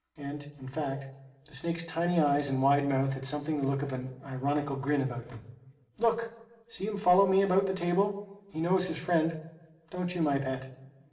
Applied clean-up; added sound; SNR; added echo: none; none; none; reverberation time 0.7 s.